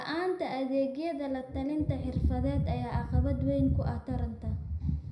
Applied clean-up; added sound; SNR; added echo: none; none; none; reverberation time 0.5 s.